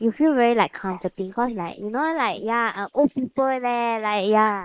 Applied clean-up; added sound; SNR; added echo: neural mask model Resemble Enhance denoiser.